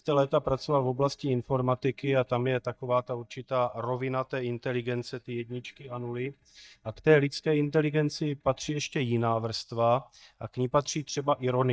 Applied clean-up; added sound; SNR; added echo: neural mask model DeepFilterNet 3.